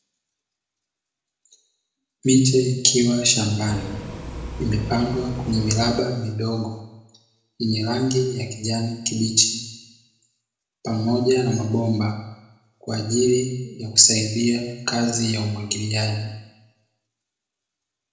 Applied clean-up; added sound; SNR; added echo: none; Bus; 9 dB; reverberation time 0.9 s.